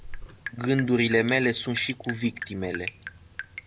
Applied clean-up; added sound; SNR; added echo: none; Drip; 12 dB; none.